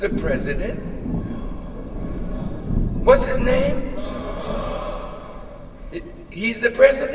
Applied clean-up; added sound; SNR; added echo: none; Thunder / Rain; 2 dB; reverberation time 2.2 s.